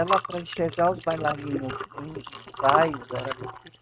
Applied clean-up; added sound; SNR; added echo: neural mask model RNNoise.